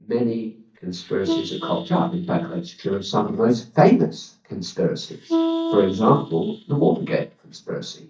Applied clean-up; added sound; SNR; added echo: neural mask model DeepFilterNet 3.